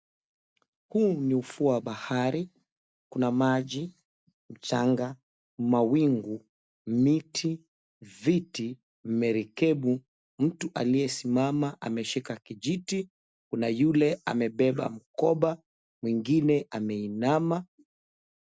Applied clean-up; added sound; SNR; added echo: none; none; none; none.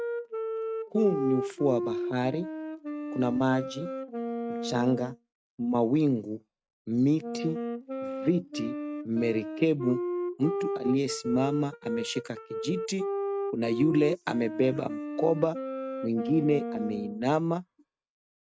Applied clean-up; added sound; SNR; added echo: neural mask model RNNoise.